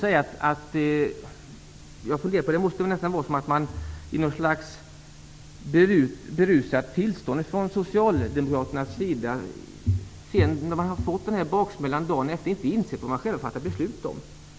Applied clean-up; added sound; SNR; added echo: none; none; none; none.